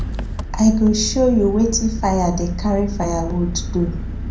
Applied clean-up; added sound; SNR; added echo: none; Engine; 6 dB; reverberation time 0.6 s.